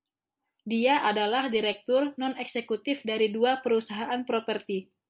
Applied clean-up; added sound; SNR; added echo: none; none; none; none.